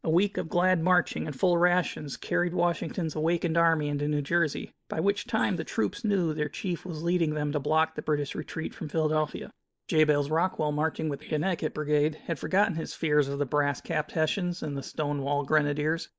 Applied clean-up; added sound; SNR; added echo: neural mask model Resemble Enhance denoiser.